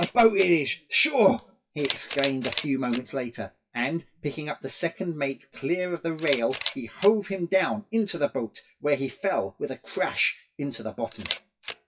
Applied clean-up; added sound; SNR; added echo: classical method WPE with log-MMSE.